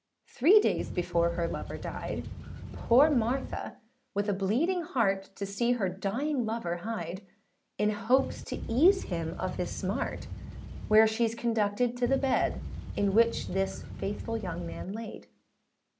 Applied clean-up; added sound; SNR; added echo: none; Boat, Water vehicle; 9 dB; none.